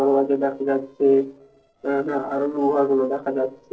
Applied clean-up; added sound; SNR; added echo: neural separator model SepFormer DNS4.